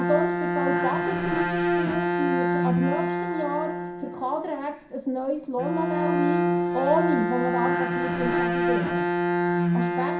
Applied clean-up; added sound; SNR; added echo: none; Bowed string instrument; -4 dB; reverberation time 0.5 s.